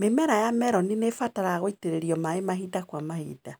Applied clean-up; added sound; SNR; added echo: none; none; none; none.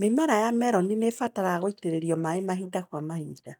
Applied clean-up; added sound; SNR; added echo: neural mask model DeepFilterNet 3.